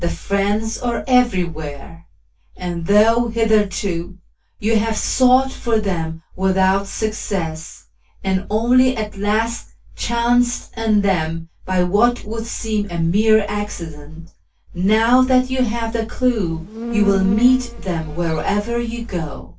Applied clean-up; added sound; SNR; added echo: none; Insect; 11 dB; reverberation time 0.1 s.